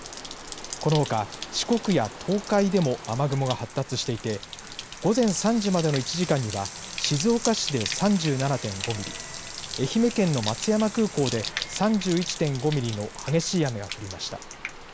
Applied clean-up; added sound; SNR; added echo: none; Bathtub (filling or washing); 11 dB; none.